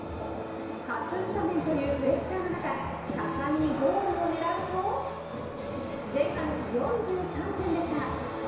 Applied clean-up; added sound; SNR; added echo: none; none; none; reverberation time 1.0 s.